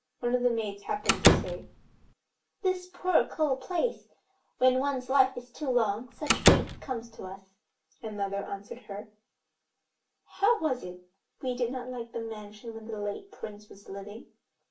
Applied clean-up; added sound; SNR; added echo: none; Slam; -5 dB; reverberation time 0.2 s.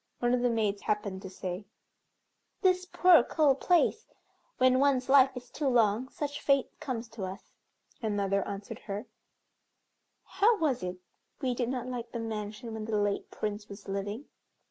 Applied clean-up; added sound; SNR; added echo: none; none; none; none.